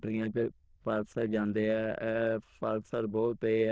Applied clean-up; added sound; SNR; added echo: neural diffusion model UNIVERSE++.